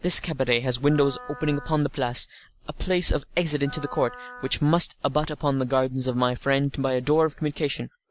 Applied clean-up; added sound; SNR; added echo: none; Wind instrument, woodwind instrument; 20 dB; none.